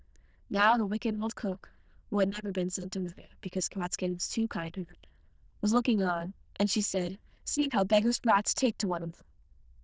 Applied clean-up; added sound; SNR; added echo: neural diffusion model UNIVERSE++.